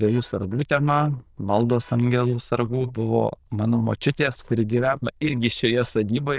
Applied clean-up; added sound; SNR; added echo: neural diffusion model UNIVERSE++.